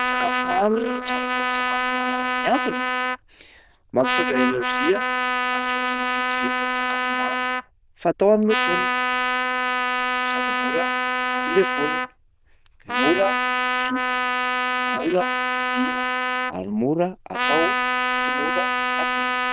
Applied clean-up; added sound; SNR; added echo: neural diffusion model UNIVERSE++.